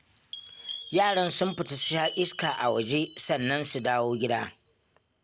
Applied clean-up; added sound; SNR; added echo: none; Chime; 7 dB; none.